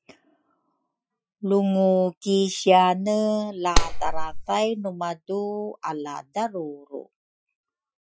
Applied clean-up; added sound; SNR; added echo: classical method Wiener filter.